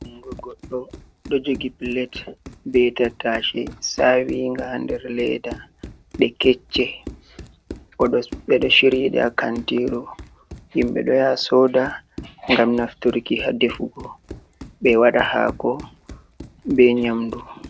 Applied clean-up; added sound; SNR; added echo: none; Run; 18 dB; none.